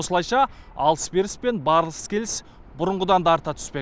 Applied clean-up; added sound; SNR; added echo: none; none; none; none.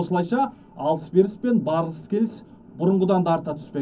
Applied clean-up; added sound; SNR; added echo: none; none; none; reverberation time 0.4 s.